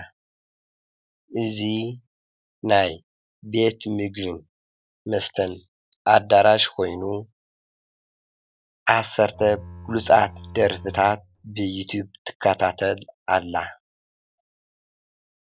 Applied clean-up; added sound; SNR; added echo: neural separator model SepFormer DNS4.